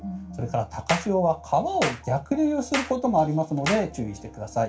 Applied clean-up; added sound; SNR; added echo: none; Clapping; 10 dB; reverberation time 0.2 s.